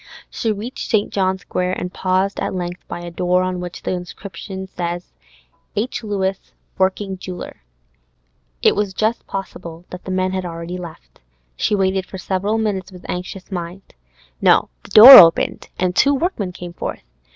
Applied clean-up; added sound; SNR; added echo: none; none; none; none.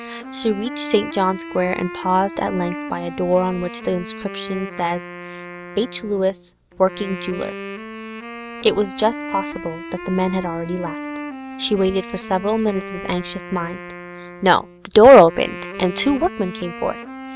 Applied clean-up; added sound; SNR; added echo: none; Wind instrument, woodwind instrument; 12 dB; none.